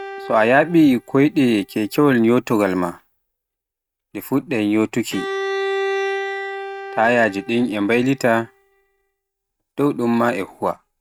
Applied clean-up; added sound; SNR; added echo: neural mask model RNNoise.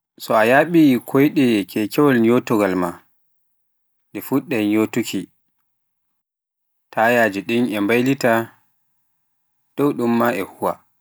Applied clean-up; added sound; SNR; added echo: none; none; none; none.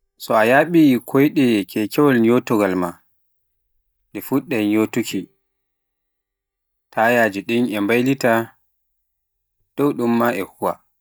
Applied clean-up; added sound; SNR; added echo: neural mask model DeepFilterNet 3.